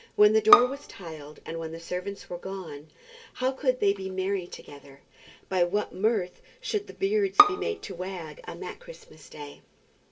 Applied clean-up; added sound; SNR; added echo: none; Bowed string instrument; -1 dB; reverberation time 0.2 s.